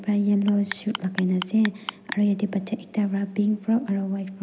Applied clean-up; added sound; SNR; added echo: none; Clock; 12 dB; none.